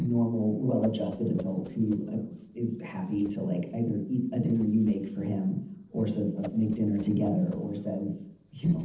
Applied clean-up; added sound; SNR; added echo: neural separator model SepFormer DNS4.